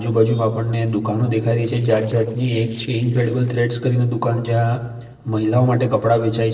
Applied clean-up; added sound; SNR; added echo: neural separator model SepFormer DNS4.